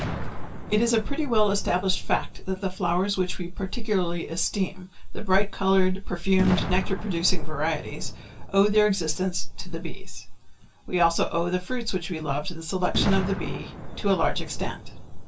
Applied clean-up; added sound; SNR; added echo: none; Boom; 14 dB; reverberation time 0.2 s.